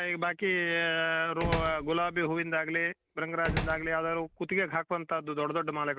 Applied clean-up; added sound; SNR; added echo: none; Slam; 8 dB; none.